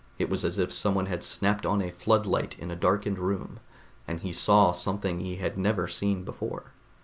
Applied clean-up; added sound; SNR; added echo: none; none; none; none.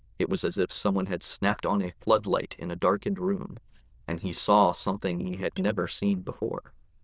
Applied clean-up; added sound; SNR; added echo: neural diffusion model UNIVERSE++.